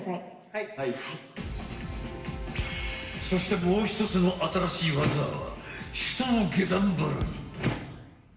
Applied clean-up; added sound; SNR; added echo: none; Thump, thud; 11 dB; reverberation time 1.3 s.